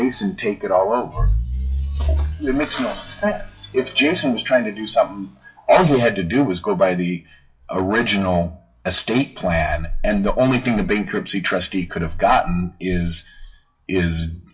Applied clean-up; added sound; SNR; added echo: classical method WPE with log-MMSE.